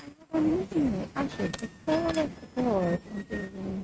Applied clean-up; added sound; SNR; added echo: neural mask model RNNoise.